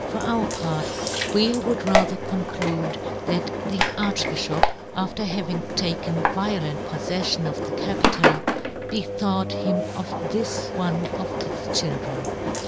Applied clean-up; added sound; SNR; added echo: none; Engine; -1 dB; none.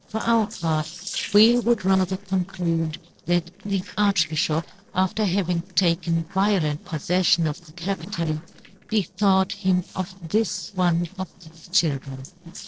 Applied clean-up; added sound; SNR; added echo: neural separator model SepFormer DNS4.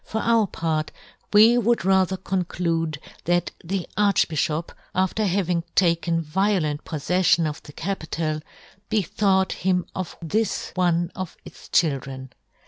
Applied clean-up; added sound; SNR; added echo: none; none; none; none.